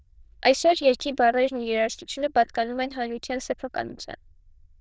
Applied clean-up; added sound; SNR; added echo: neural diffusion model UNIVERSE++.